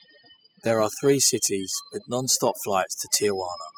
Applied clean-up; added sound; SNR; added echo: classical method spectral subtraction.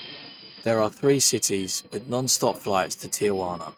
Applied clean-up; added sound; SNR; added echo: neural mask model RNNoise.